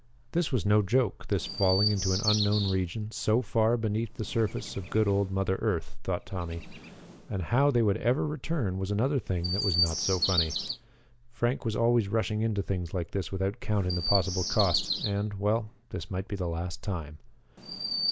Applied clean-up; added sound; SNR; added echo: none; Chirp, tweet; 9 dB; none.